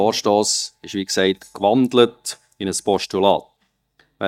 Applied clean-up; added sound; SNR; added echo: neural mask model DeepFilterNet 3.